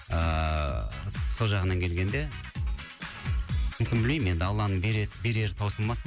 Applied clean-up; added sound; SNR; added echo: none; none; none; none.